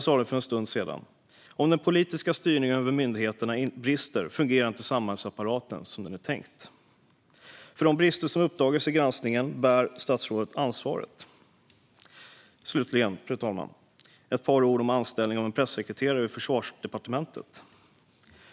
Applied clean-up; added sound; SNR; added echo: none; none; none; none.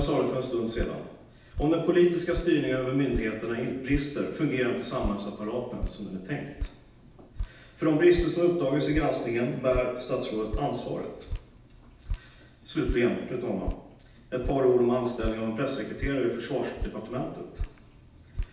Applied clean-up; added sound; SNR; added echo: none; Drip; 10 dB; reverberation time 0.9 s.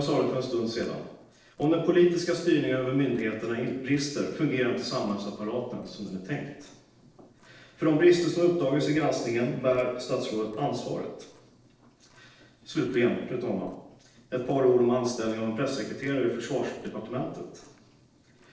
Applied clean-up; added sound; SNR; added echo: neural separator model SepFormer DNS4.